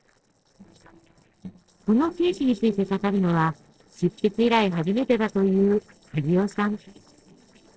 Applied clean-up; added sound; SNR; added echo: neural separator model SepFormer DNS4.